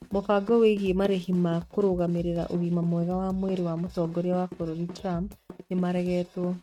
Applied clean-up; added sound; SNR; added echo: neural mask model RNNoise.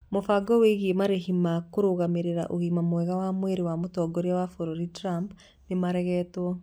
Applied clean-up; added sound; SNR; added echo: none; none; none; none.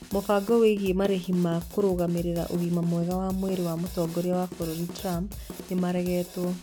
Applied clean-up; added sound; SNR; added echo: none; Drum kit; 14 dB; none.